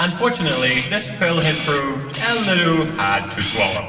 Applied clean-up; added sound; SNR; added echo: none; Camera; 10 dB; reverberation time 2.0 s.